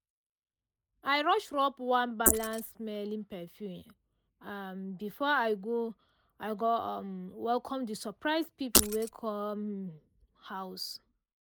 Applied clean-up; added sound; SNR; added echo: neural mask model Resemble Enhance denoiser.